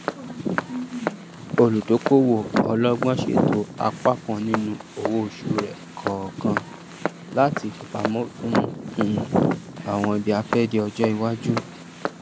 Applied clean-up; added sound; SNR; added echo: none; Walk, footsteps; 3 dB; none.